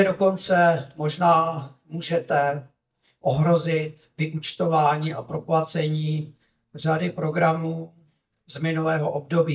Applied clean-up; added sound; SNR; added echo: neural mask model DeepFilterNet 3.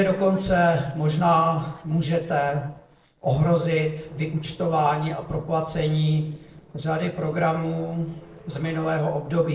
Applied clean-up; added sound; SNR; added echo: neural separator model SepFormer DNS4.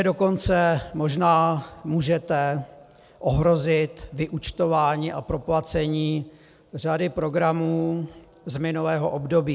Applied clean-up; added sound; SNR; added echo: none; none; none; none.